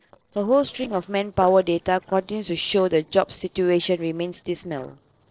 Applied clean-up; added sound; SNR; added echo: neural separator model SepFormer DNS4.